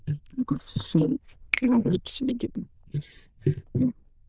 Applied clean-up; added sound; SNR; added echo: neural diffusion model UNIVERSE++.